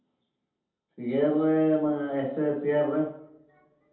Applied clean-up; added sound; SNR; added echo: none; none; none; reverberation time 0.8 s.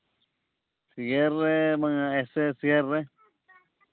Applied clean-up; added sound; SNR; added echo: none; none; none; none.